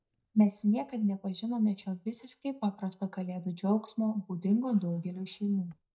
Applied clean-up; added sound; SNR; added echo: neural mask model DeepFilterNet 3.